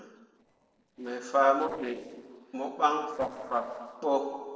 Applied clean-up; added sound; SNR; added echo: neural separator model SepFormer DNS4.